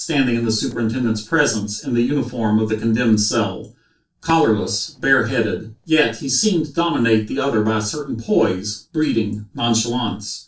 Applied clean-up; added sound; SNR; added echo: neural separator model SepFormer DNS4.